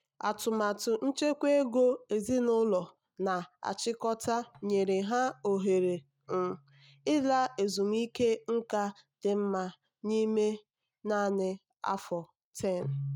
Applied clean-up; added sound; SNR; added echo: neural mask model DeepFilterNet 3.